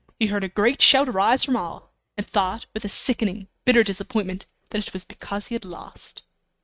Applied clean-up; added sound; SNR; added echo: neural mask model RNNoise.